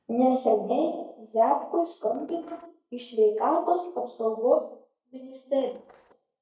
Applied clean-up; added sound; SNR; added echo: neural mask model DeepFilterNet 3.